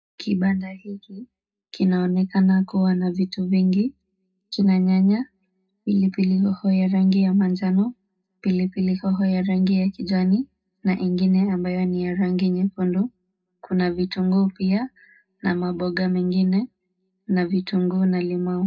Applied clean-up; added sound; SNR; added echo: none; none; none; reverberation time 0.2 s.